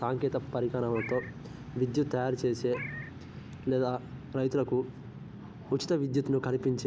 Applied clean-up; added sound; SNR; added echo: none; Meow; 14 dB; none.